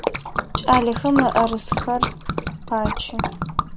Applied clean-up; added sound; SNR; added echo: none; Liquid; 2 dB; none.